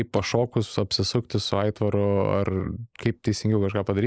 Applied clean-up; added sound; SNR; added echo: neural mask model Resemble Enhance denoiser.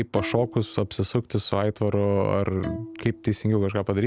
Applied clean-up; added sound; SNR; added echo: none; Bowed string instrument; 15 dB; none.